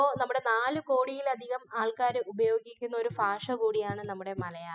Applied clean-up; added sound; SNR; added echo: classical method spectral subtraction.